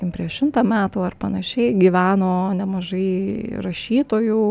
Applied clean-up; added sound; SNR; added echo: none; none; none; none.